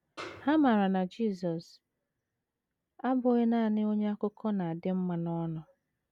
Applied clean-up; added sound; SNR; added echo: none; Snare drum; 16 dB; none.